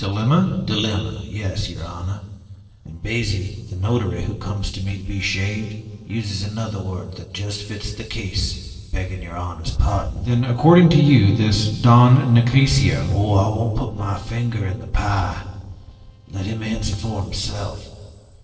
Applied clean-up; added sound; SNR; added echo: neural separator model SepFormer DNS4.